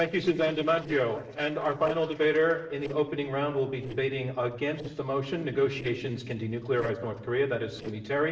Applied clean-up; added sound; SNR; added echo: neural separator model SepFormer DNS4.